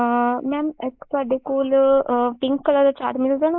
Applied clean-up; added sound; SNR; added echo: neural mask model Resemble Enhance denoiser.